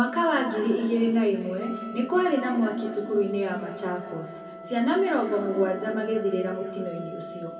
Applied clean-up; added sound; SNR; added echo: none; Wind instrument, woodwind instrument; 15 dB; reverberation time 2.2 s.